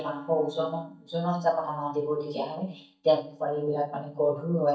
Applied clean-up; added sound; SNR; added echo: neural mask model DeepFilterNet 3.